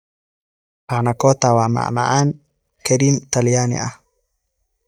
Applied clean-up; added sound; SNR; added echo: neural mask model DeepFilterNet 3.